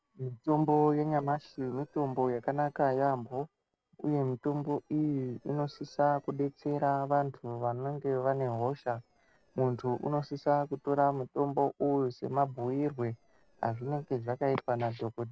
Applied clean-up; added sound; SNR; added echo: neural separator model SepFormer DNS4.